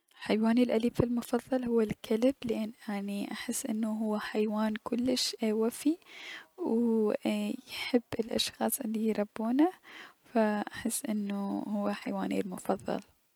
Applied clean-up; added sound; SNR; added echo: none; none; none; none.